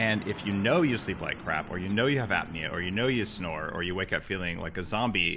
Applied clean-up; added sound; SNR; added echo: none; Truck; 13 dB; none.